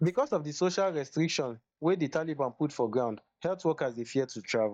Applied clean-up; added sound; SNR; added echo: neural mask model DeepFilterNet 3.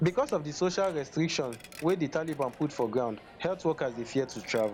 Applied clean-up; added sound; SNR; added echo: none; Coin (dropping); 19 dB; none.